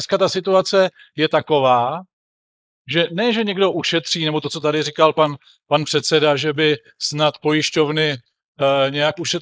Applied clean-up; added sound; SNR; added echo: neural mask model Resemble Enhance denoiser.